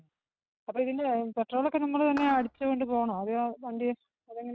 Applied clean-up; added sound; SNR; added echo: neural mask model RNNoise.